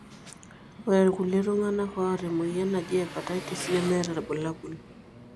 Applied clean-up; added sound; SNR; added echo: none; Engine; 14 dB; none.